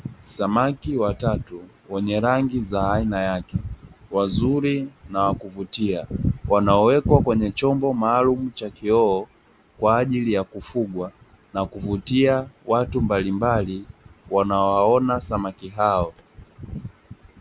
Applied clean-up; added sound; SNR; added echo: none; none; none; none.